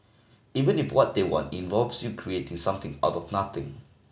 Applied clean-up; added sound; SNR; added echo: none; none; none; none.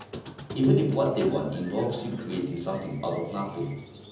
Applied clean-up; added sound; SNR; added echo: none; Squeak; 15 dB; reverberation time 0.9 s.